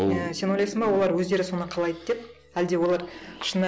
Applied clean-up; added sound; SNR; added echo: none; none; none; none.